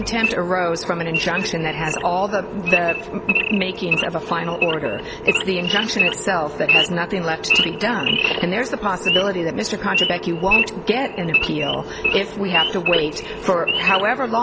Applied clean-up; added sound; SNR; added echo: none; Idling / Wild animals; 1 dB; none.